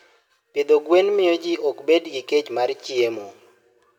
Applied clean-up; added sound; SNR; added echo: none; none; none; reverberation time 0.4 s.